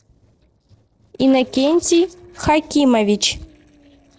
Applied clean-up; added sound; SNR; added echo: neural separator model SepFormer DNS4.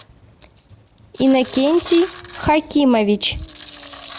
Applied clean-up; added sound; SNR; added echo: none; Tools; 14 dB; none.